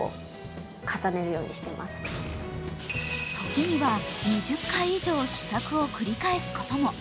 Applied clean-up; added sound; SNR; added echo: none; Boom; 15 dB; none.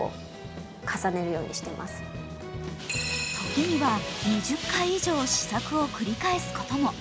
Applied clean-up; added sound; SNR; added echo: none; none; none; none.